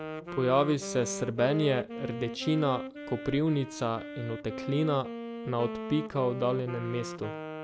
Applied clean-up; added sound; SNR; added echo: none; Wind instrument, woodwind instrument; 8 dB; none.